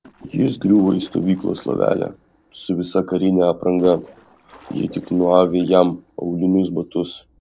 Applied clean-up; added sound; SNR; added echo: neural separator model SepFormer DNS4.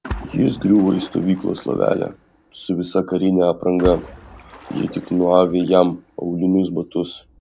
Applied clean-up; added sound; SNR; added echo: none; Splash, splatter; 17 dB; none.